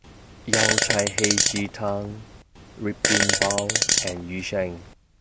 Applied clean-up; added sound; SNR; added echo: none; Fart; -4 dB; none.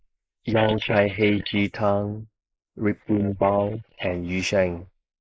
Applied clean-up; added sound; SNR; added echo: neural mask model Resemble Enhance denoiser.